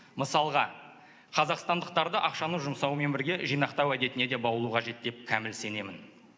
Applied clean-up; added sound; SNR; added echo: none; none; none; none.